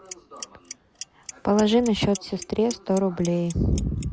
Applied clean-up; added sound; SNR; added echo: none; Clock; 18 dB; none.